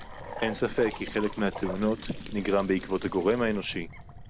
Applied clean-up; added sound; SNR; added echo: none; Bird + Trickle, dribble / Bathtub (filling or washing) / Sink (filling or washing) / Gurgling; 11 dB; none.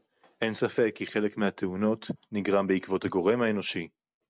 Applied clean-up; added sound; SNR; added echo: none; none; none; none.